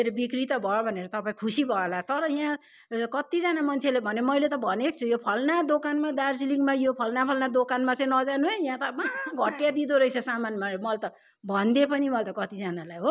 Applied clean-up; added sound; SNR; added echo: none; Cough; 14 dB; none.